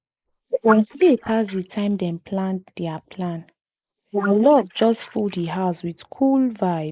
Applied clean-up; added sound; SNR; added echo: neural mask model Resemble Enhance denoiser.